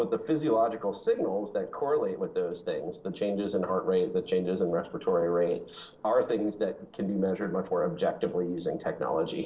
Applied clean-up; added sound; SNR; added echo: neural separator model SepFormer DNS4.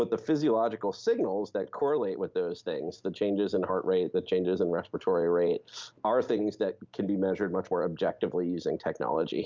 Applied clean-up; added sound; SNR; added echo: none; none; none; none.